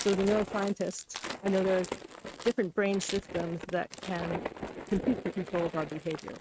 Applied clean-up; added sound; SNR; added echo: neural mask model RNNoise.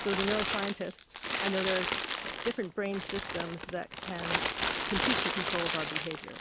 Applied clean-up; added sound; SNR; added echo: none; Crumpling, crinkling; -4 dB; none.